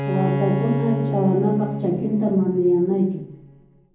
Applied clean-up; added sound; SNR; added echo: none; Bowed string instrument; 5 dB; reverberation time 0.7 s.